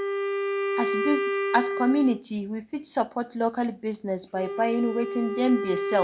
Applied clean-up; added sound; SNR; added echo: none; Wind instrument, woodwind instrument; 3 dB; none.